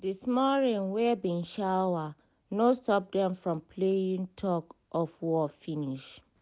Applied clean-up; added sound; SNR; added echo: none; none; none; none.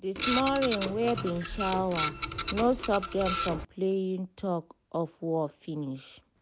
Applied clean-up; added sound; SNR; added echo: none; Printer; 4 dB; none.